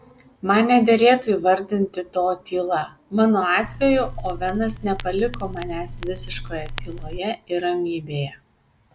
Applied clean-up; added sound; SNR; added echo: none; Crackle; 10 dB; none.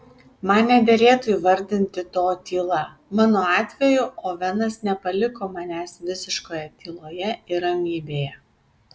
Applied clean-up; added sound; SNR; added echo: none; none; none; none.